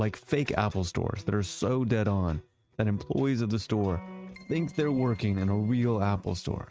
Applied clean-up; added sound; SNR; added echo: neural mask model RNNoise.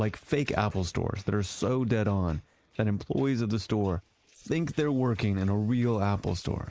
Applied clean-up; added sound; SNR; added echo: neural mask model Resemble Enhance denoiser.